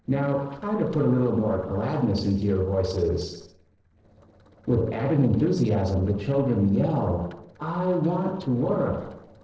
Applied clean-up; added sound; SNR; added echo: neural separator model SepFormer DNS4.